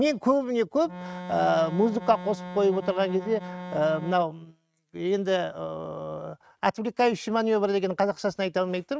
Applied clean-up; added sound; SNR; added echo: neural mask model RNNoise.